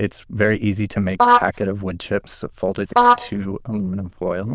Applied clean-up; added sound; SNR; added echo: neural diffusion model UNIVERSE++.